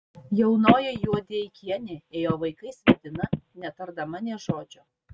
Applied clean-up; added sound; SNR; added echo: neural mask model RNNoise.